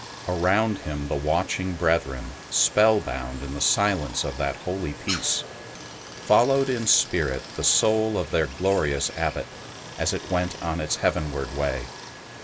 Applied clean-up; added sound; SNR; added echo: none; Stream; 14 dB; none.